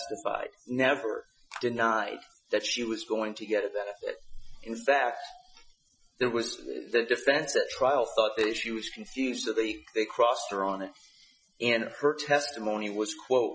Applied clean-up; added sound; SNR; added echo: classical method Wiener filter.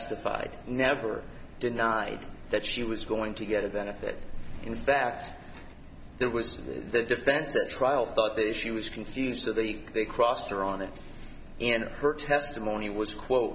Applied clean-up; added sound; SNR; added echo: none; none; none; none.